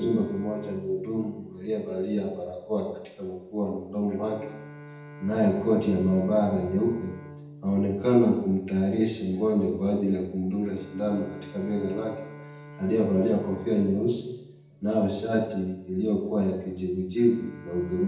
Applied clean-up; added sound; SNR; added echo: none; Bowed string instrument; 19 dB; reverberation time 0.8 s.